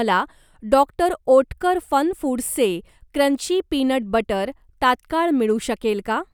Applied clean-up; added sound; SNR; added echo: none; none; none; none.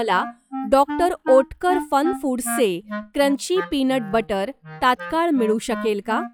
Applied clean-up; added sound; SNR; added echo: classical method log-MMSE.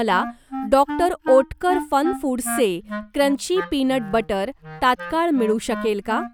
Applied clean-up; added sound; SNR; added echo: none; Wind instrument, woodwind instrument; 11 dB; none.